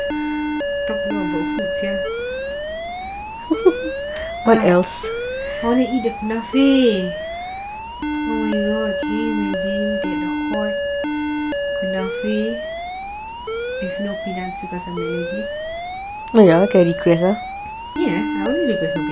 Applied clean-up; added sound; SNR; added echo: none; Alarm; 3 dB; none.